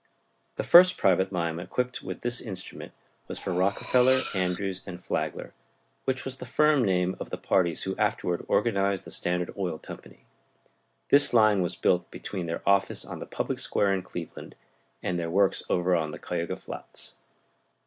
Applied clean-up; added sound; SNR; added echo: none; Cutlery, silverware; 12 dB; none.